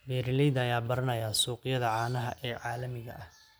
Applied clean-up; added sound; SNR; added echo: none; none; none; none.